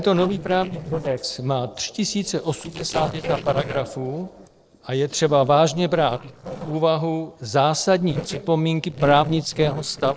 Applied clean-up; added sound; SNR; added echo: neural separator model SepFormer DNS4.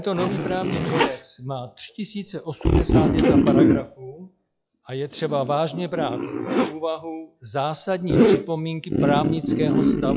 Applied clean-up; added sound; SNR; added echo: classical method log-MMSE.